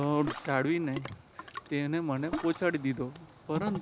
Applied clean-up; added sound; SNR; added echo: none; Ocean; 10 dB; none.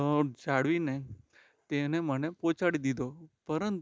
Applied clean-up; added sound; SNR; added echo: none; none; none; none.